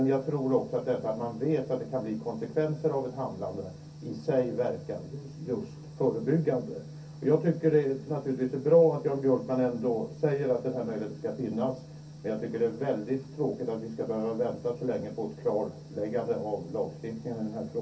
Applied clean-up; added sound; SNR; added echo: none; none; none; reverberation time 0.3 s.